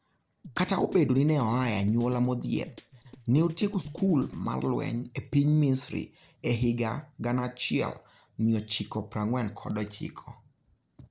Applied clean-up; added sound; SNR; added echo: neural separator model SepFormer DNS4.